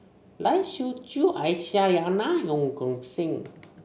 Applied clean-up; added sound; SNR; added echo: none; none; none; none.